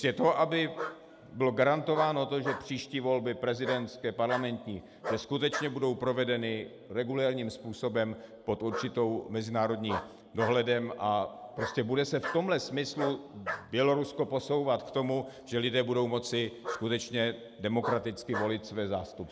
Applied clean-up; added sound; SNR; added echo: none; Bark; 12 dB; none.